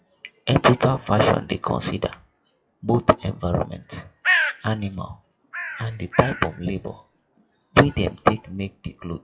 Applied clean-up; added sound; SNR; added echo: classical method WPE with log-MMSE.